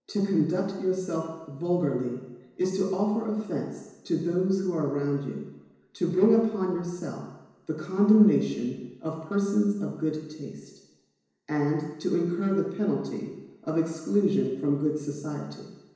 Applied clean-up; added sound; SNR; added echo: none; none; none; reverberation time 1.0 s.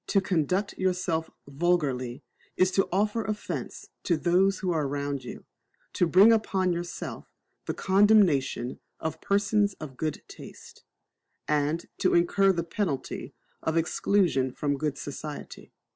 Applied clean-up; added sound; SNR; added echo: none; none; none; none.